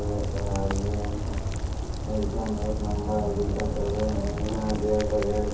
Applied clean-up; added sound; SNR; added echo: none; Rain; 0 dB; reverberation time 0.6 s.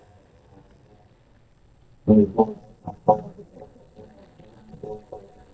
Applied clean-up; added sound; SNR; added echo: neural mask model DeepFilterNet 3.